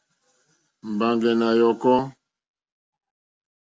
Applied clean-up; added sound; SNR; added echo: none; none; none; none.